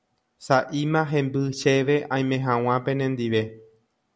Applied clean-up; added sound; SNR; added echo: none; none; none; none.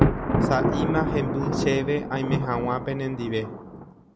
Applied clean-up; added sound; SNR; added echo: none; Thunder; -2 dB; none.